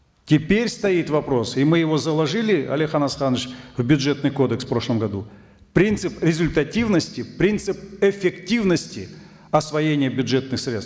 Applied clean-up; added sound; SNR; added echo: none; none; none; none.